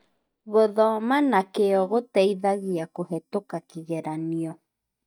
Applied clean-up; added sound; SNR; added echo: neural mask model DeepFilterNet 3.